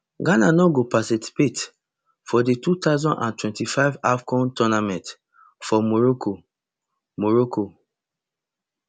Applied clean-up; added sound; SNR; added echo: none; none; none; none.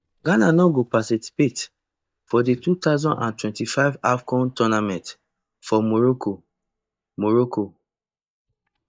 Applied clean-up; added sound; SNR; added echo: neural mask model DeepFilterNet 3.